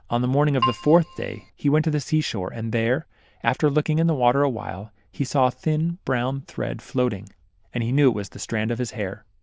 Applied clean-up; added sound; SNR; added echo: neural diffusion model UNIVERSE++.